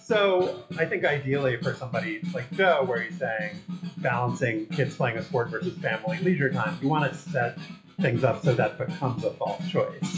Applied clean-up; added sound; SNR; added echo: classical method WPE with log-MMSE.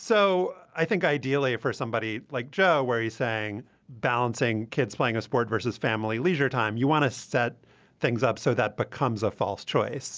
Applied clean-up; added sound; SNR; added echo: none; none; none; none.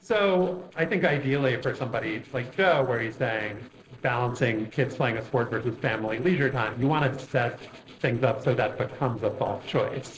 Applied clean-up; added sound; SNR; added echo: neural separator model SepFormer DNS4.